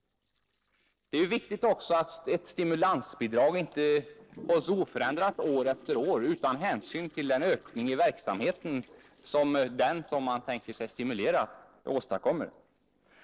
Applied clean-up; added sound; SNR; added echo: neural separator model SepFormer DNS4.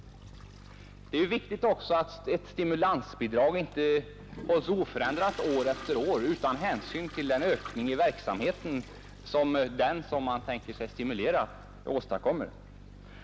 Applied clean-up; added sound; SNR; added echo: none; Toilet flush; 19 dB; none.